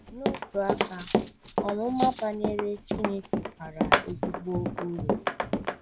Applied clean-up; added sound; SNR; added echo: none; Cutlery, silverware + Run; -3 dB; none.